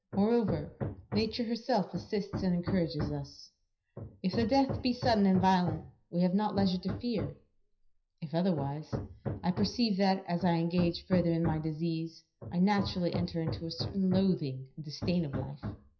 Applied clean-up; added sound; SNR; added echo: classical method WPE with log-MMSE.